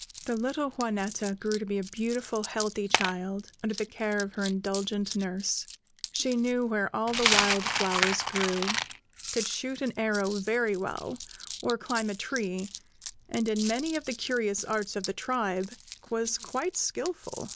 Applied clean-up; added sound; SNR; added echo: none; Coin (dropping); 5 dB; none.